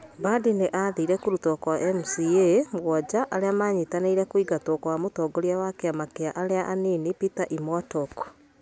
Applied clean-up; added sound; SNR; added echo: none; none; none; none.